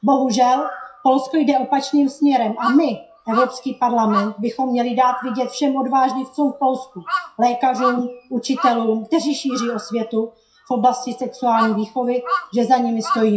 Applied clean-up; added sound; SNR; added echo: classical method WPE with log-MMSE.